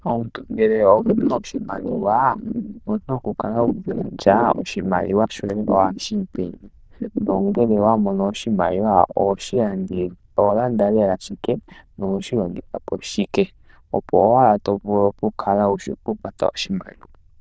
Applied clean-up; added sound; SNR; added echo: neural diffusion model UNIVERSE++.